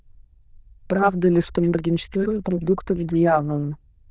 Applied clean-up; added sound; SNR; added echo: neural diffusion model UNIVERSE++.